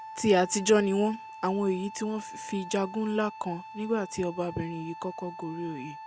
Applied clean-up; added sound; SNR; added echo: none; Wind instrument, woodwind instrument; 14 dB; none.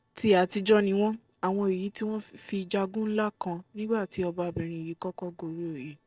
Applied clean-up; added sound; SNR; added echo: neural separator model SepFormer DNS4.